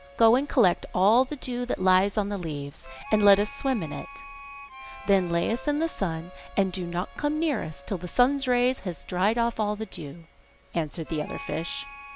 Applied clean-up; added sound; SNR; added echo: none; Harmonica; 18 dB; none.